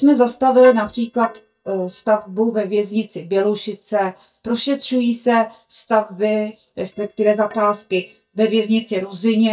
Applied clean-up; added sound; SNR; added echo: neural mask model DeepFilterNet 3.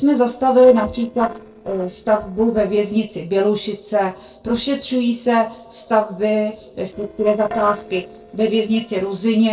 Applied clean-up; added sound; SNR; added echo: neural separator model SepFormer DNS4.